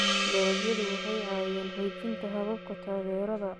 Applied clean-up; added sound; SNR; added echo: none; Gong; 1 dB; none.